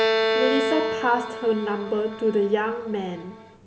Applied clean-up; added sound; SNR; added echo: none; Bowed string instrument; 2 dB; none.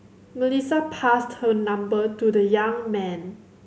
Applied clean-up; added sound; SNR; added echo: none; none; none; none.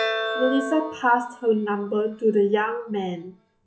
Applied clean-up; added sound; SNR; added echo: classical method log-MMSE.